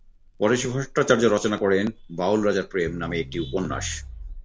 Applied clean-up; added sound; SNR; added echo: none; Crackle; 15 dB; none.